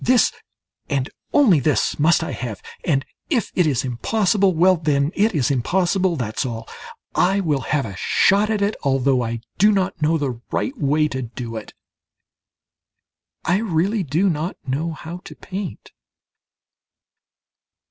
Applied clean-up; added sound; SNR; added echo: none; none; none; none.